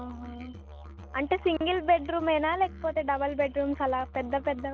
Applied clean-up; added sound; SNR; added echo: none; Musical instrument; 15 dB; none.